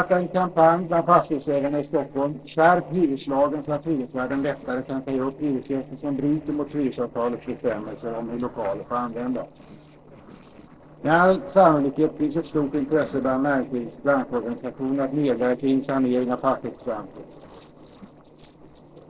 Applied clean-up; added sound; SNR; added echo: neural separator model SepFormer DNS4.